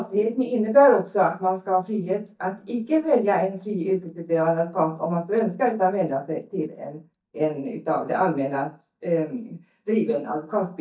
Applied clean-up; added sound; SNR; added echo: neural mask model DeepFilterNet 3.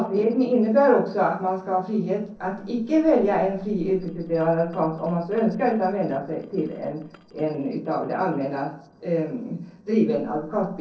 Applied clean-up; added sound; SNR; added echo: neural separator model SepFormer DNS4.